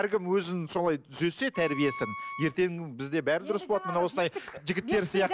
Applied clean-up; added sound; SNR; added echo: none; Wind instrument, woodwind instrument; 12 dB; none.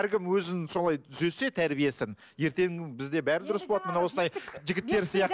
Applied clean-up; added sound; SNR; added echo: none; none; none; none.